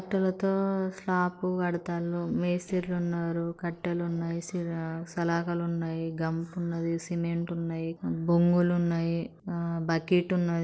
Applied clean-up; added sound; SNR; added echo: neural separator model SepFormer DNS4.